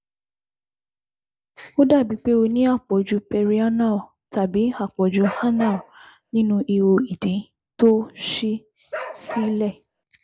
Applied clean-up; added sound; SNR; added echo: none; Bark; 12 dB; none.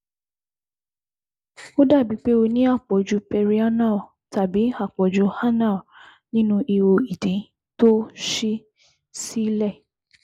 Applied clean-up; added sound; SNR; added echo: none; none; none; none.